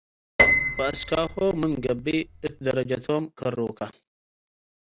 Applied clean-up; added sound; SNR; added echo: none; Piano; -1 dB; none.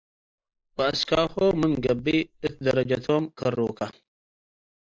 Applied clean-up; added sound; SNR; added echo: neural mask model Resemble Enhance denoiser.